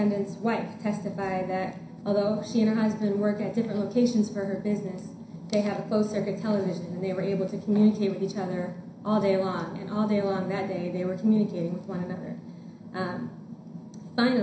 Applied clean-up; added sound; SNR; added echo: none; none; none; reverberation time 0.5 s.